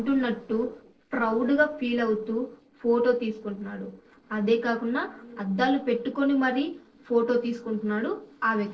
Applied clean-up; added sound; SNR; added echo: neural separator model SepFormer DNS4.